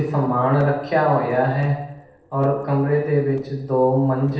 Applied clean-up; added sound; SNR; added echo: neural separator model SepFormer DNS4.